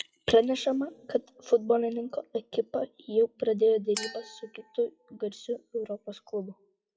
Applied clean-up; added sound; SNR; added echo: classical method WPE with log-MMSE.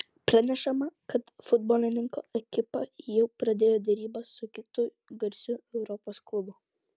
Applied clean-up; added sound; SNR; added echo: none; none; none; none.